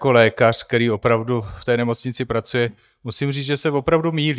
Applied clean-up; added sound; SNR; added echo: neural mask model DeepFilterNet 3.